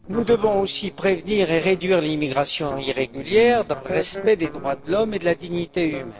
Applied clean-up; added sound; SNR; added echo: neural separator model SepFormer DNS4.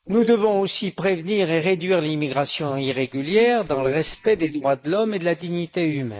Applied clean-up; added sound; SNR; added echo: neural mask model Resemble Enhance denoiser.